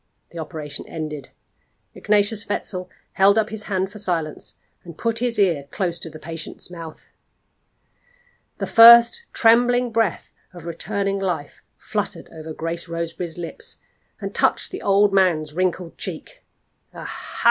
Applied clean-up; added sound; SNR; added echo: none; none; none; none.